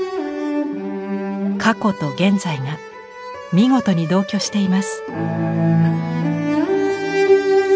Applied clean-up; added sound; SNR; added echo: none; none; none; none.